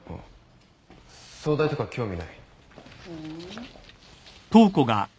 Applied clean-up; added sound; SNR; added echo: none; none; none; none.